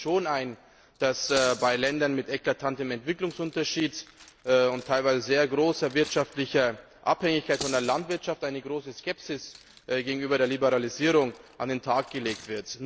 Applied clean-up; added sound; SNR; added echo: none; Cutlery, silverware; 19 dB; none.